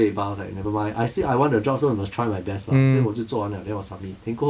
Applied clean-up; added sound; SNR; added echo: none; none; none; none.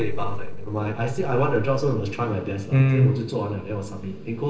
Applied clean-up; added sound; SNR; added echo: neural separator model SepFormer DNS4.